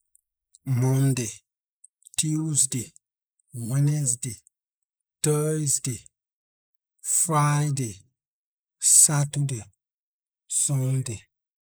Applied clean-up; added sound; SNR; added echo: neural mask model Resemble Enhance denoiser.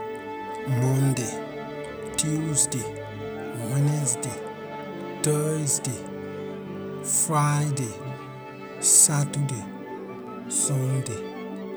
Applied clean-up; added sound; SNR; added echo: none; Musical instrument; 8 dB; none.